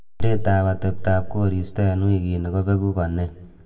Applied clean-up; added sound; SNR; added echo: none; none; none; reverberation time 1.1 s.